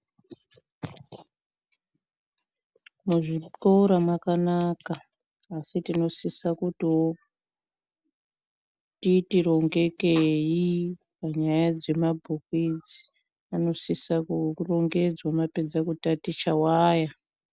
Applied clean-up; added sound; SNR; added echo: none; none; none; none.